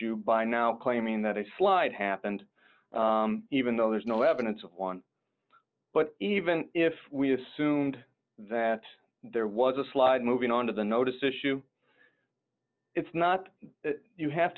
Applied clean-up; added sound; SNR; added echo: neural separator model SepFormer DNS4.